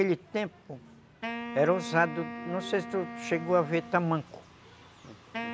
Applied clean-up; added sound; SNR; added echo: none; Wind instrument, woodwind instrument; 11 dB; none.